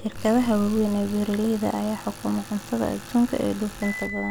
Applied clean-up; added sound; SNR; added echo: none; Microwave oven + Tools; 15 dB; none.